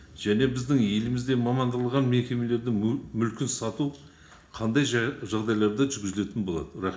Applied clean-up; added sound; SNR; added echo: none; none; none; reverberation time 0.4 s.